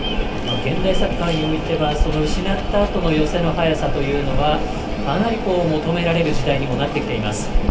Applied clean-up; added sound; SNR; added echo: none; Water; 3 dB; reverberation time 0.3 s.